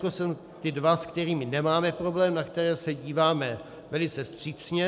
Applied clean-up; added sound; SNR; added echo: none; none; none; none.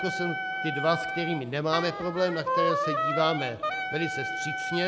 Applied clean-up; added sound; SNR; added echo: none; Wind instrument, woodwind instrument; 1 dB; none.